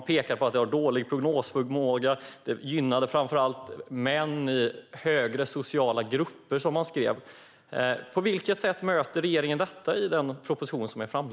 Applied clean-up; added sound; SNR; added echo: none; none; none; none.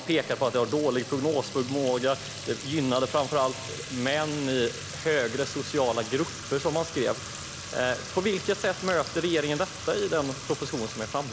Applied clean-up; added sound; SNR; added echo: none; Fill (with liquid) / Trickle, dribble / Sink (filling or washing); 10 dB; none.